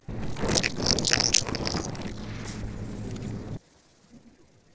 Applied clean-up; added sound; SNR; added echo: neural separator model SepFormer DNS4.